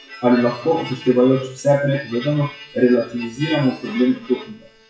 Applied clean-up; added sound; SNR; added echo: classical method WPE with log-MMSE.